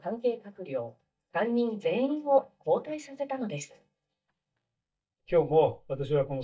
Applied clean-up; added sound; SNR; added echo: neural mask model DeepFilterNet 3.